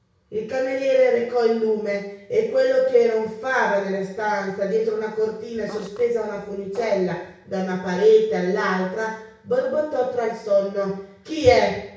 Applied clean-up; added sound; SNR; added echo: none; Fart; 19 dB; reverberation time 0.6 s.